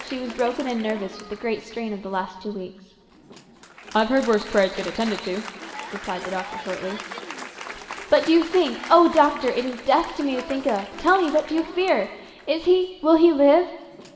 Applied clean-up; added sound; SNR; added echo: none; Applause; 15 dB; reverberation time 1.5 s.